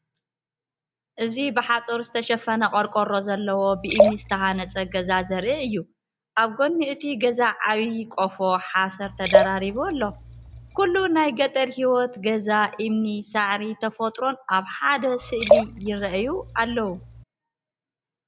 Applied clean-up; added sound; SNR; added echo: none; Liquid; 0 dB; none.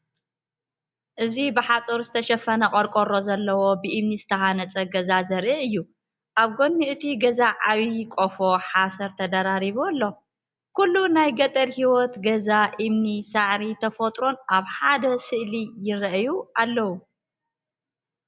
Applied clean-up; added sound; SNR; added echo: none; none; none; none.